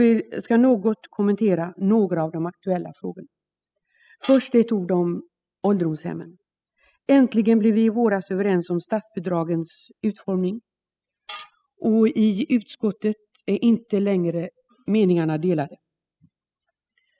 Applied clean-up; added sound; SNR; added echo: classical method spectral subtraction.